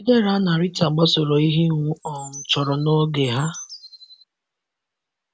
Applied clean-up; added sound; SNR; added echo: none; Bird; 19 dB; none.